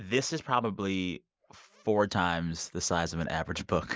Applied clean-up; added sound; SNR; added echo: none; none; none; none.